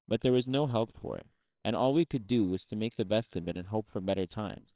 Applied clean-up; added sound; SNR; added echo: neural separator model SepFormer WHAMR!.